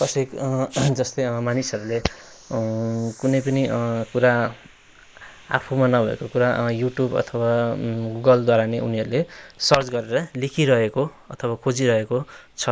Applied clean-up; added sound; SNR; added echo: neural mask model Resemble Enhance denoiser.